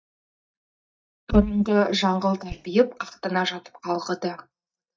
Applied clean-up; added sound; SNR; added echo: neural mask model DeepFilterNet 3.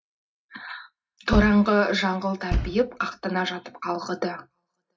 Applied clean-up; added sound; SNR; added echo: none; Bass drum; 4 dB; reverberation time 0.4 s.